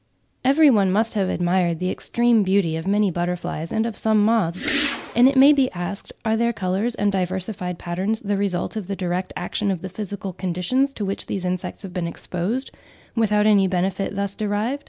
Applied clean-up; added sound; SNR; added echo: none; Whoosh, swoosh, swish; 4 dB; none.